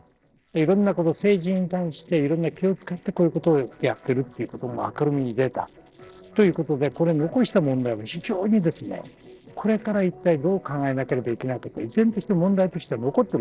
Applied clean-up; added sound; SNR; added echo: neural separator model SepFormer DNS4.